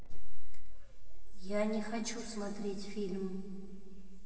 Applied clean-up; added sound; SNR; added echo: neural separator model SepFormer DNS4.